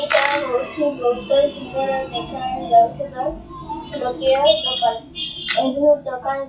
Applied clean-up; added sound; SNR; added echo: classical method WPE with log-MMSE.